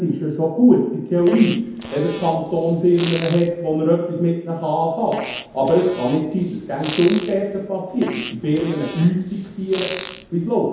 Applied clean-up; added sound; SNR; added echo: none; Fart; 15 dB; reverberation time 0.9 s.